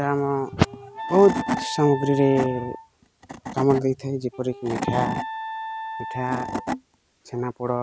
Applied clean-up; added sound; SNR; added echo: none; Wood / Tools + Wind instrument, woodwind instrument; 7 dB; none.